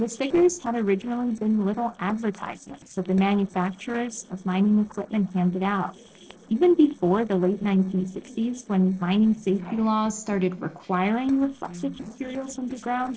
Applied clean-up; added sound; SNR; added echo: neural separator model SepFormer DNS4.